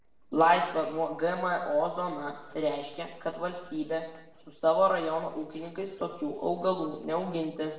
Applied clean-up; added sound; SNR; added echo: neural separator model SepFormer DNS4.